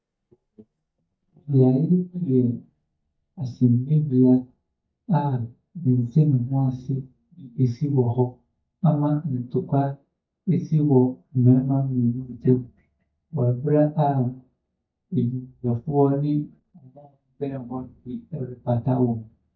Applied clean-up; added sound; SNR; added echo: neural mask model DeepFilterNet 3.